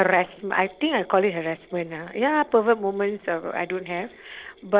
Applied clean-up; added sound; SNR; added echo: neural separator model SepFormer DNS4.